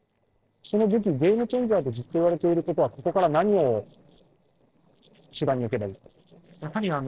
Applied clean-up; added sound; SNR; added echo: neural separator model SepFormer DNS4.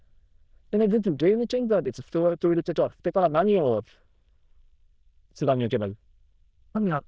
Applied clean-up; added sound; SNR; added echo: neural diffusion model UNIVERSE++.